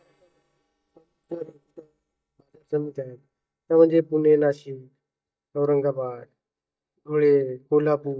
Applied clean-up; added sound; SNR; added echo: neural mask model DeepFilterNet 3.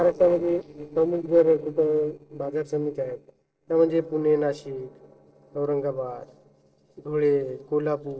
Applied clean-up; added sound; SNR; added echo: neural separator model SepFormer DNS4.